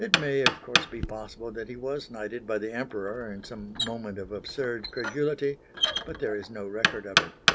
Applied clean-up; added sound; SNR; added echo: none; Knock; -2 dB; none.